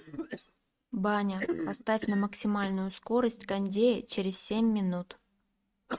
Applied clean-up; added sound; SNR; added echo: neural mask model RNNoise.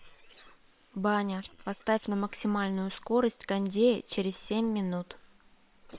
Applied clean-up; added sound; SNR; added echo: neural separator model SepFormer WHAM!.